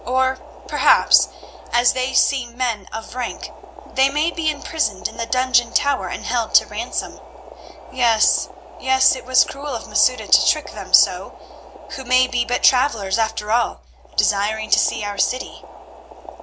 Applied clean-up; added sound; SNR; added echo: none; Boiling; 18 dB; none.